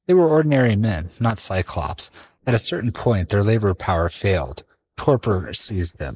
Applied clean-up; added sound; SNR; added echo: neural mask model Resemble Enhance denoiser.